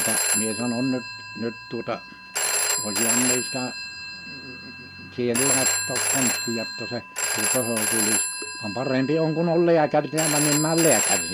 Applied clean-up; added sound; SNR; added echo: none; Telephone; 0 dB; none.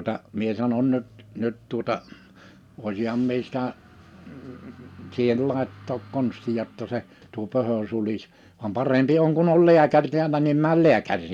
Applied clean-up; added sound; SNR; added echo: none; none; none; none.